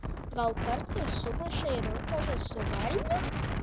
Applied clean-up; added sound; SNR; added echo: none; Wind; -2 dB; none.